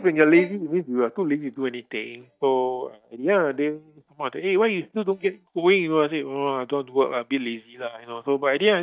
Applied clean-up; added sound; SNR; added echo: neural mask model DeepFilterNet 3.